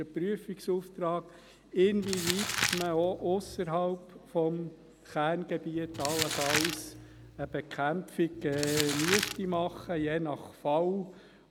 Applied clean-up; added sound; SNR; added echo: none; Crumpling, crinkling; 3 dB; none.